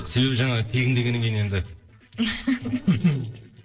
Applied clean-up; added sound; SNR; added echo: neural separator model SepFormer DNS4.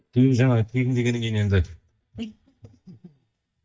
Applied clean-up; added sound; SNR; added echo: neural mask model DeepFilterNet 3.